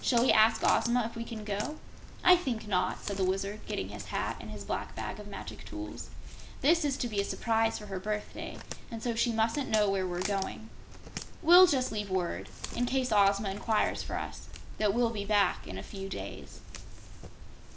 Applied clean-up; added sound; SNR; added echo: none; Walk, footsteps; 11 dB; none.